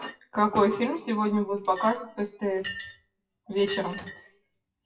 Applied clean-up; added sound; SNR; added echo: classical method WPE with log-MMSE.